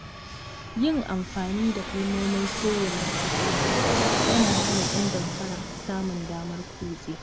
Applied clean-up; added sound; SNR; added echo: none; Fixed-wing aircraft, airplane; -1 dB; none.